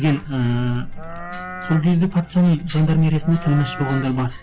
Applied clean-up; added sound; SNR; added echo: none; Livestock, farm animals, working animals; 11 dB; none.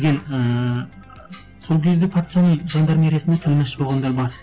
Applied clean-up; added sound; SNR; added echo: none; none; none; none.